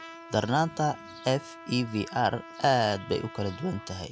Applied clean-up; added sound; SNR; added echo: none; Trumpet; 17 dB; none.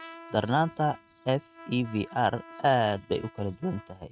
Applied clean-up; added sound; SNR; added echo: neural mask model RNNoise.